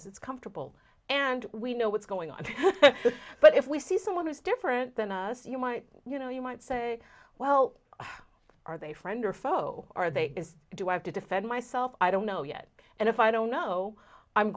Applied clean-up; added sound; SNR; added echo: none; none; none; none.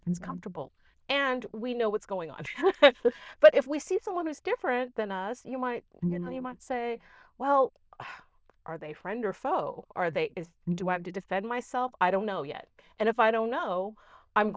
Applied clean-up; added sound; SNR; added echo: neural diffusion model UNIVERSE++.